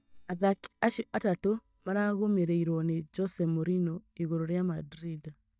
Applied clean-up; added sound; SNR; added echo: neural mask model DeepFilterNet 3.